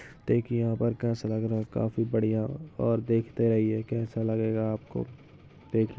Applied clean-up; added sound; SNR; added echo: none; none; none; none.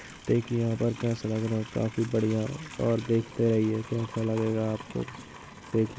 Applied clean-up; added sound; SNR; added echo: none; Livestock, farm animals, working animals; 17 dB; none.